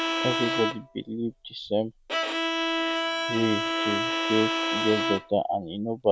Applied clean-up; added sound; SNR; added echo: none; Bowed string instrument; 0 dB; none.